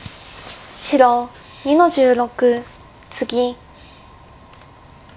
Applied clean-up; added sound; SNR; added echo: none; none; none; none.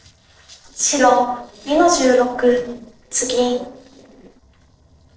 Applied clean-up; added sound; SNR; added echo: neural separator model SepFormer DNS4.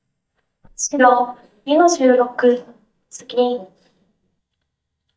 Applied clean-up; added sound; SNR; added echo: neural mask model DeepFilterNet 3.